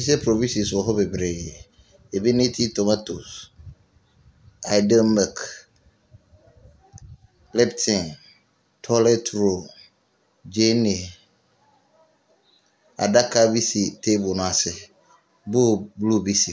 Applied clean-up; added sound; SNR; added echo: none; none; none; none.